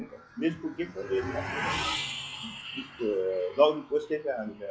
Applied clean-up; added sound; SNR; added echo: classical method log-MMSE.